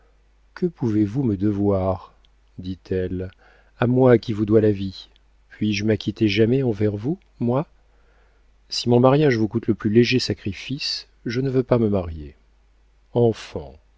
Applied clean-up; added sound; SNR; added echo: none; none; none; none.